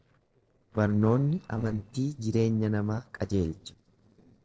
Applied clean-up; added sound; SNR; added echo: neural separator model SepFormer DNS4.